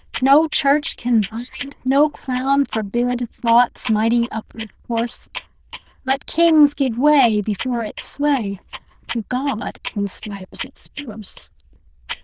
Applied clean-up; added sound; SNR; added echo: neural diffusion model UNIVERSE++.